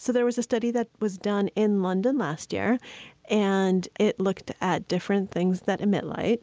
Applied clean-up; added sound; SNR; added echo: none; none; none; none.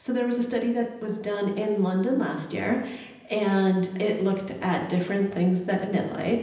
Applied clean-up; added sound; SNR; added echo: none; none; none; reverberation time 0.9 s.